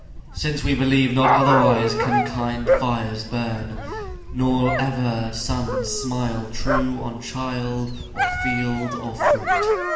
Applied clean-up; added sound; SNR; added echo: none; Dog; 1 dB; reverberation time 1.0 s.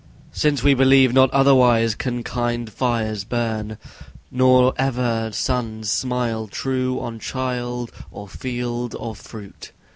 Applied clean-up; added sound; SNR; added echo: none; none; none; none.